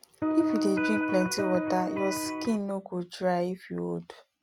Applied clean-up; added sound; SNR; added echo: none; Electric guitar; -1 dB; none.